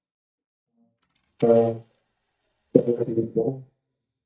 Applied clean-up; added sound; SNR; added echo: neural mask model DeepFilterNet 3.